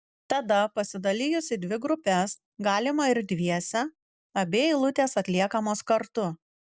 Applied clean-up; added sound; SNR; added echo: none; none; none; none.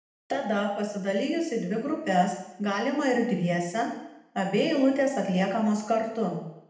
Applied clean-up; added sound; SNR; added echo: none; none; none; reverberation time 0.8 s.